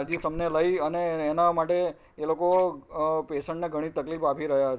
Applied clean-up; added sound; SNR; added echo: neural mask model Resemble Enhance denoiser.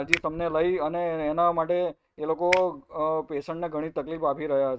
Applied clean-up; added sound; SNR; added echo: neural mask model RNNoise.